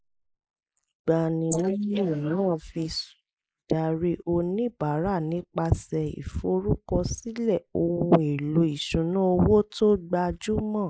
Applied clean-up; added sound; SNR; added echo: neural mask model Resemble Enhance denoiser.